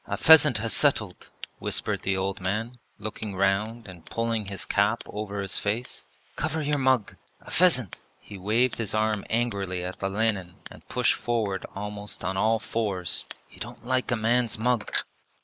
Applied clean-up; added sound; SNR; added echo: neural mask model Resemble Enhance denoiser.